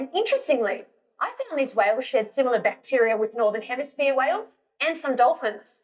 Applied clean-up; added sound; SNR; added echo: neural mask model DeepFilterNet 3.